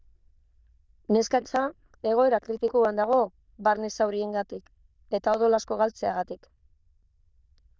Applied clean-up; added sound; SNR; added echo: neural diffusion model UNIVERSE++.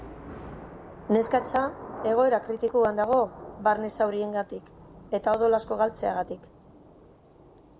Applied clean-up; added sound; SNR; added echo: none; Thunder / Rain; 16 dB; none.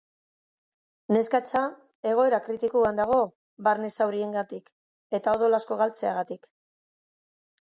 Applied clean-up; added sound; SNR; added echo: none; none; none; none.